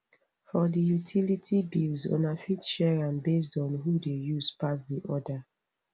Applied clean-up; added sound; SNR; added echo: none; none; none; none.